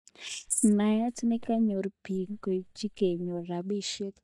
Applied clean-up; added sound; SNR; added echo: neural mask model DeepFilterNet 3.